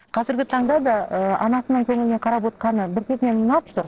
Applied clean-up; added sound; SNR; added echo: neural separator model SepFormer DNS4.